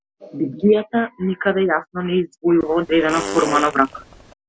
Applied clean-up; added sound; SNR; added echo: none; Fart; 10 dB; none.